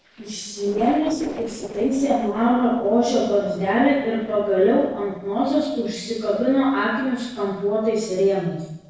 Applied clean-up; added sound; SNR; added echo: neural separator model SepFormer DNS4.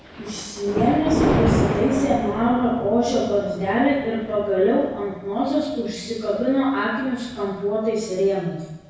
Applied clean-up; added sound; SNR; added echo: none; Thunder; 6 dB; reverberation time 1.0 s.